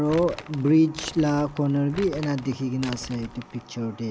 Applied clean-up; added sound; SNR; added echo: none; Crumpling, crinkling; 16 dB; none.